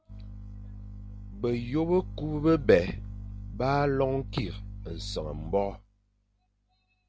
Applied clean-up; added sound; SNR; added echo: none; none; none; none.